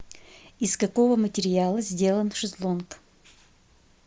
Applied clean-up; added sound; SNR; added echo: none; none; none; none.